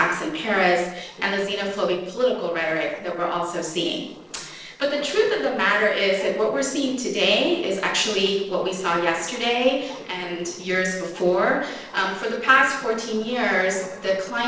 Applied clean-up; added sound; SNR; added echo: neural separator model SepFormer DNS4.